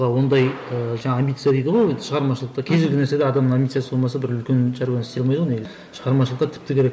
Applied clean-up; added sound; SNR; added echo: none; none; none; none.